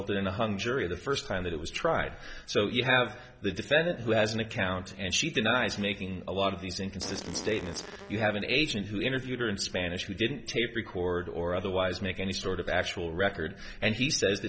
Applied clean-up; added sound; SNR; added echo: none; Fart; 13 dB; none.